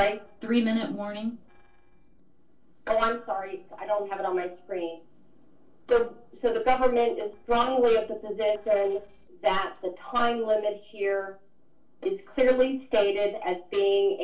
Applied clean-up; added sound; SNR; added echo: neural separator model SepFormer DNS4.